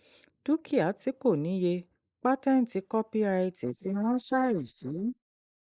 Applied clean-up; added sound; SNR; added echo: neural mask model Resemble Enhance denoiser.